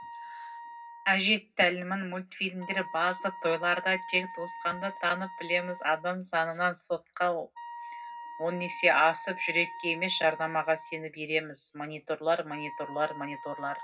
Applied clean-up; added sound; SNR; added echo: none; Wind instrument, woodwind instrument; 13 dB; reverberation time 0.4 s.